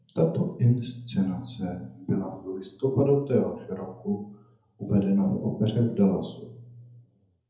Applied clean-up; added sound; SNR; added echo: none; none; none; reverberation time 0.7 s.